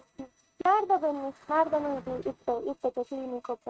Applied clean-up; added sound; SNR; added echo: neural mask model RNNoise.